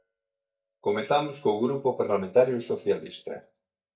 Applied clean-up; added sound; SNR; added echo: neural mask model DeepFilterNet 3.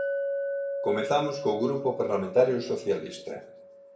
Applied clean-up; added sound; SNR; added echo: none; Chink, clink; 6 dB; reverberation time 0.6 s.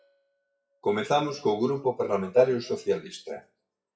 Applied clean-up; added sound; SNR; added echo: classical method WPE with log-MMSE.